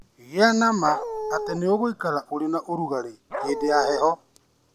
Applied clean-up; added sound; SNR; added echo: none; Dog; 5 dB; none.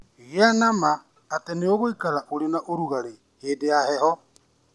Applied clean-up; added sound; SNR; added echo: none; none; none; none.